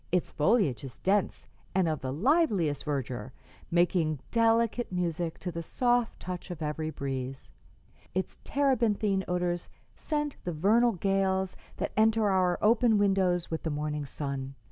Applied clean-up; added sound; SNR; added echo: none; none; none; none.